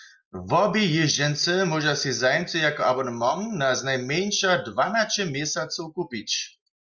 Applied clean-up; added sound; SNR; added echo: none; none; none; none.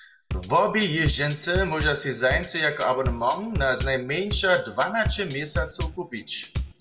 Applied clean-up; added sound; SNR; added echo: none; Bass drum / Drum kit; 7 dB; reverberation time 0.5 s.